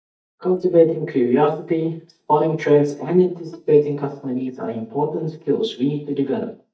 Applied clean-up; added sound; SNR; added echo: neural mask model DeepFilterNet 3.